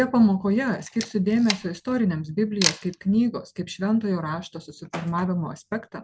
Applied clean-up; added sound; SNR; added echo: none; Camera; 9 dB; none.